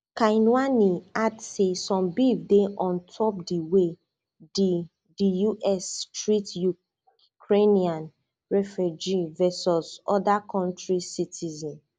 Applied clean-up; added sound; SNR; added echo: none; none; none; none.